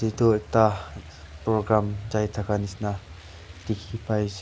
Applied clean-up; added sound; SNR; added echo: none; Truck; 17 dB; none.